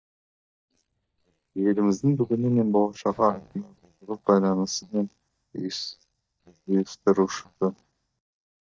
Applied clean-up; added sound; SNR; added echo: neural mask model DeepFilterNet 3.